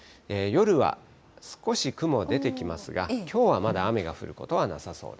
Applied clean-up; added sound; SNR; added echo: none; none; none; none.